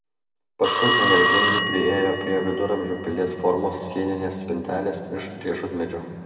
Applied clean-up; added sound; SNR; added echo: none; Telephone; 0 dB; reverberation time 2.0 s.